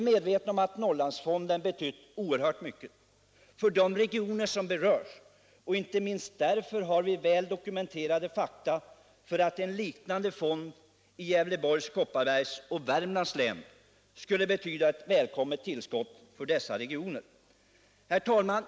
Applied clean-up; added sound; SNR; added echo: none; none; none; none.